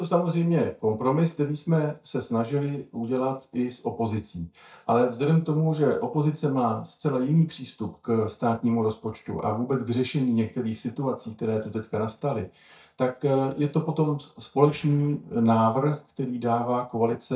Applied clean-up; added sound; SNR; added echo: neural mask model DeepFilterNet 3.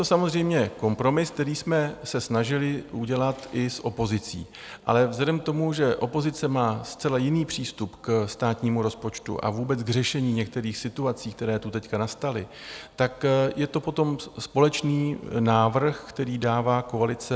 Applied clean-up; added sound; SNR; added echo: none; none; none; none.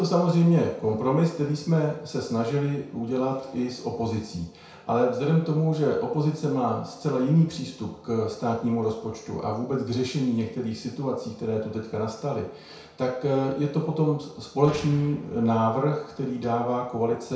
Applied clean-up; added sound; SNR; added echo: none; Explosion; 20 dB; reverberation time 0.6 s.